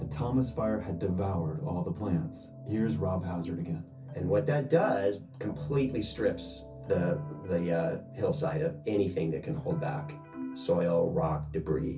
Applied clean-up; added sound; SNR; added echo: none; Electric guitar; 20 dB; reverberation time 0.3 s.